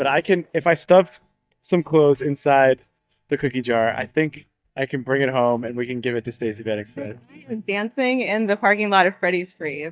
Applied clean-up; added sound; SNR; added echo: neural mask model DeepFilterNet 3.